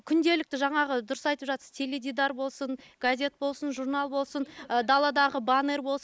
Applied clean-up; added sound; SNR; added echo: neural mask model Resemble Enhance denoiser.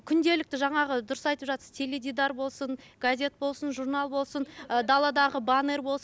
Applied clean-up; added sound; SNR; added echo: none; none; none; none.